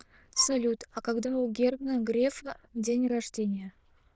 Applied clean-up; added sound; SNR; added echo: neural diffusion model UNIVERSE++.